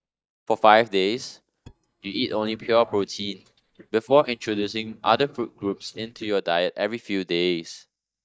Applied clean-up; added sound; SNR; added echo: neural mask model DeepFilterNet 3.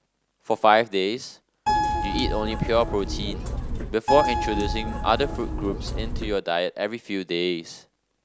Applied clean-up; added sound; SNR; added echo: none; Keyboard (musical); 1 dB; none.